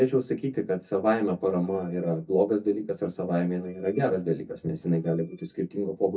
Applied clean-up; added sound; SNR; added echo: neural mask model DeepFilterNet 3.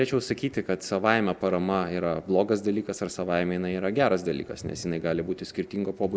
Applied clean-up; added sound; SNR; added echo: none; none; none; none.